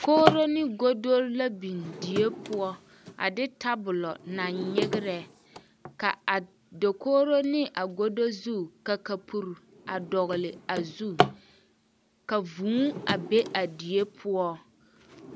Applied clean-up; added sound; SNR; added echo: none; Drawer open or close; 7 dB; none.